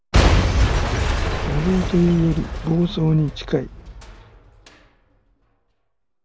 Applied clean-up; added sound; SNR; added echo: none; Shatter / Crushing / Boom; -1 dB; none.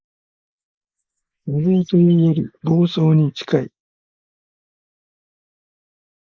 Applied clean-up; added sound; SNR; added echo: neural mask model Resemble Enhance denoiser.